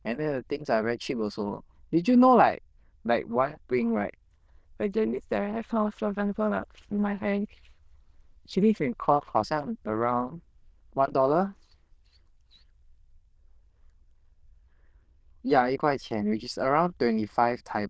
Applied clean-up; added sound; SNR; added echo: neural diffusion model UNIVERSE++.